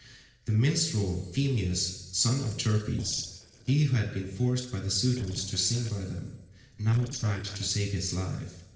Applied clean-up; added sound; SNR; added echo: neural separator model SepFormer DNS4.